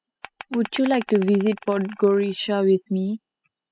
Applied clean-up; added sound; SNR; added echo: classical method spectral subtraction.